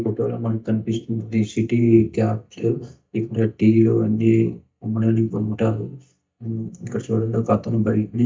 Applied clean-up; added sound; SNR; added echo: neural mask model DeepFilterNet 3.